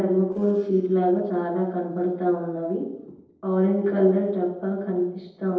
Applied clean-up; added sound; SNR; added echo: neural separator model SepFormer DNS4.